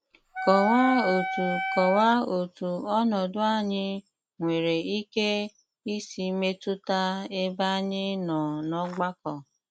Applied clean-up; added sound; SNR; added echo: none; Wind instrument, woodwind instrument; 4 dB; none.